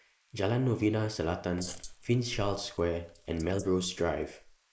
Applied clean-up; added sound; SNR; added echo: neural mask model Resemble Enhance denoiser.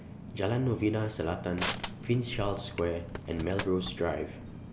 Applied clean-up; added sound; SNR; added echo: none; Crushing; 9 dB; none.